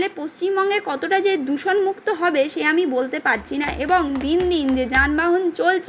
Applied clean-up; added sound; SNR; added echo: none; Run; 14 dB; none.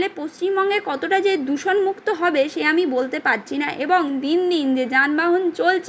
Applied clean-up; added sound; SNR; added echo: none; none; none; none.